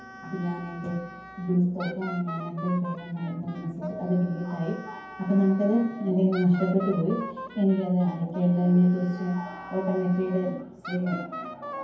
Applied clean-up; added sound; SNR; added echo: none; Wind instrument, woodwind instrument; 15 dB; reverberation time 0.9 s.